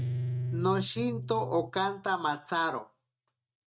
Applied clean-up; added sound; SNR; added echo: neural mask model RNNoise.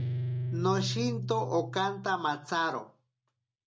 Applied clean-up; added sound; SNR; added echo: none; Guitar; 4 dB; none.